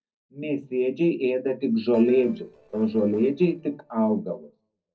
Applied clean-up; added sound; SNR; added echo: neural separator model SepFormer DNS4.